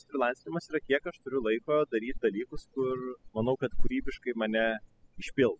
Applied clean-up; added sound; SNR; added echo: classical method spectral subtraction.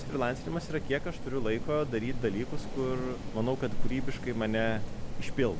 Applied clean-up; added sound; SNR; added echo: none; Rain; 0 dB; none.